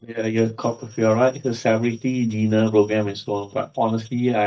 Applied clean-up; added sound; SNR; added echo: neural mask model DeepFilterNet 3.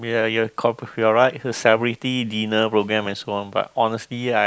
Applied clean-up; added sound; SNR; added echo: none; none; none; none.